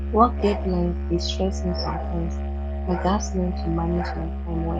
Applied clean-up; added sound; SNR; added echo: none; Musical instrument; 1 dB; none.